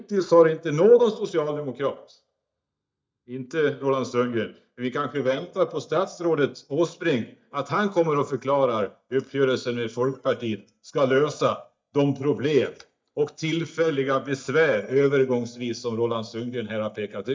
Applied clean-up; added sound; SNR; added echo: neural mask model DeepFilterNet 3.